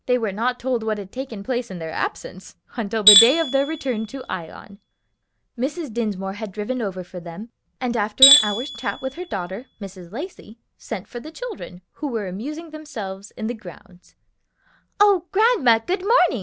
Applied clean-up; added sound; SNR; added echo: none; Tools; -1 dB; none.